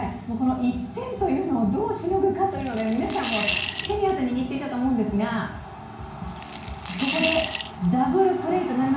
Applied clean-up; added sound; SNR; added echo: none; Coin (dropping) / Glass; 7 dB; reverberation time 0.6 s.